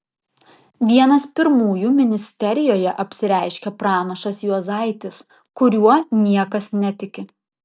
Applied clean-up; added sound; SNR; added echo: none; none; none; none.